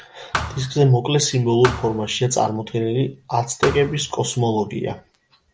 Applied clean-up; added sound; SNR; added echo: none; Thump, thud; 10 dB; none.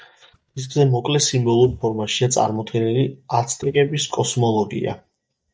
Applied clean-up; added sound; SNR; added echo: neural mask model DeepFilterNet 3.